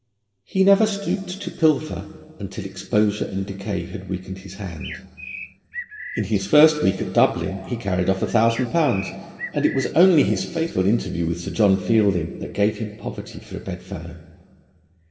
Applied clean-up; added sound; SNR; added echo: none; Bird; 15 dB; reverberation time 1.7 s.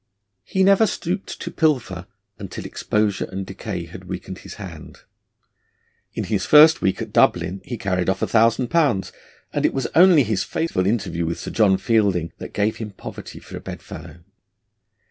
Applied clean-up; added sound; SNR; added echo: none; none; none; none.